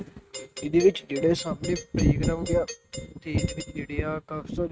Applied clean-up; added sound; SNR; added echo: neural mask model RNNoise.